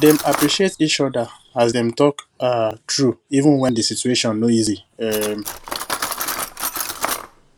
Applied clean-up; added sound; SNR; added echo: none; Cutlery, silverware; 11 dB; none.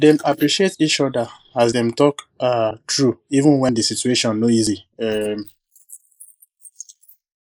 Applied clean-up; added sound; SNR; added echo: neural mask model Resemble Enhance denoiser.